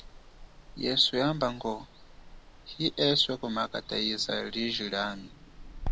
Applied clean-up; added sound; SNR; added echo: none; Water; 11 dB; none.